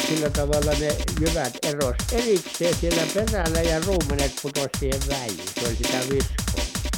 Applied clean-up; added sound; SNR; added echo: none; Drum; 0 dB; none.